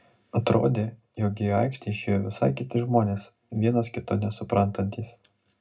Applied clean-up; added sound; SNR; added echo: none; none; none; reverberation time 0.2 s.